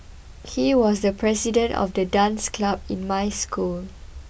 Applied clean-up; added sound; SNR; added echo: none; none; none; none.